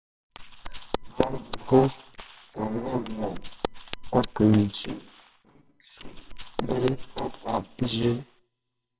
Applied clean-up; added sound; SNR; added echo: neural separator model SepFormer WHAMR!.